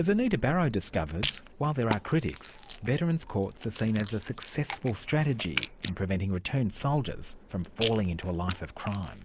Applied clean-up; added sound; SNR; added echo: neural mask model Resemble Enhance denoiser.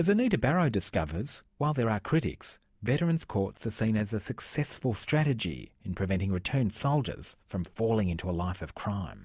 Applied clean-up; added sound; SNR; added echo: none; none; none; none.